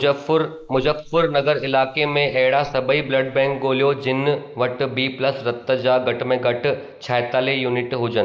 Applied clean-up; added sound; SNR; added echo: neural mask model Resemble Enhance denoiser.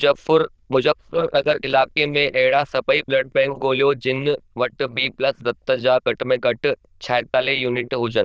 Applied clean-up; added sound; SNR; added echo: neural diffusion model UNIVERSE++.